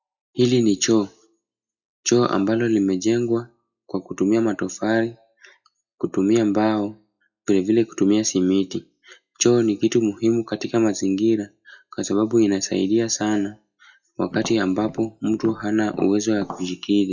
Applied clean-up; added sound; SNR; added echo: classical method WPE with log-MMSE.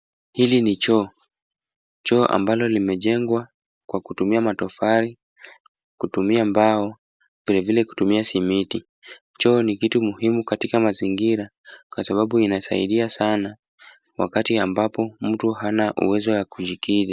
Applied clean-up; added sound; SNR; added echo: none; none; none; none.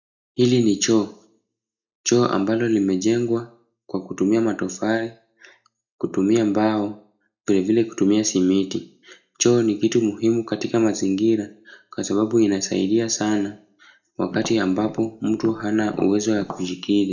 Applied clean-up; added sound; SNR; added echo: neural mask model DeepFilterNet 3.